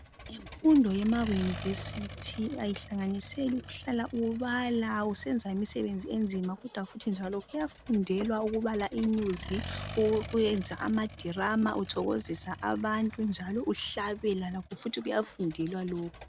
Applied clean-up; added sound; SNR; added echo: none; Accelerating, revving, vroom; 14 dB; none.